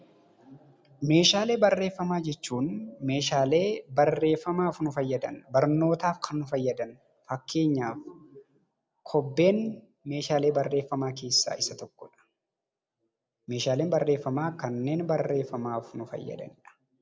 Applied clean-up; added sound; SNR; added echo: none; none; none; none.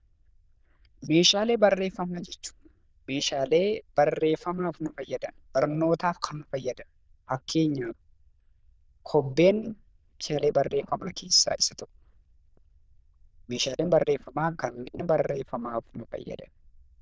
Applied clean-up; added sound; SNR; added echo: neural diffusion model UNIVERSE++.